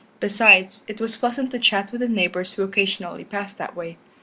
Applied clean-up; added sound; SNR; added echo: none; none; none; none.